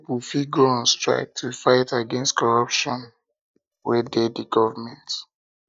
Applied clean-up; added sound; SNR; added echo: neural mask model DeepFilterNet 3.